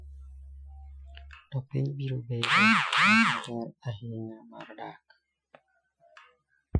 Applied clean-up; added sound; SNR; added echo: classical method Wiener filter.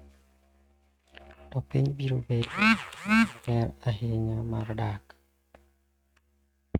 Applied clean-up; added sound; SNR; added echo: neural mask model RNNoise.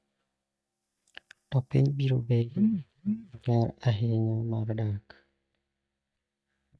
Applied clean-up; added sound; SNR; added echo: neural mask model DeepFilterNet 3.